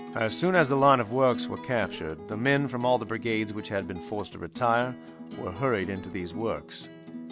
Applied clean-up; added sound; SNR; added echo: none; Acoustic guitar; 13 dB; none.